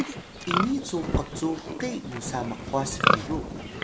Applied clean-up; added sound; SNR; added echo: none; Livestock, farm animals, working animals; -2 dB; none.